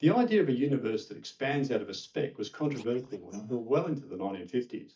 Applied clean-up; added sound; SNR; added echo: neural mask model DeepFilterNet 3.